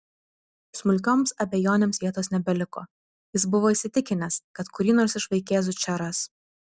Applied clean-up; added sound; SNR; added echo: none; none; none; none.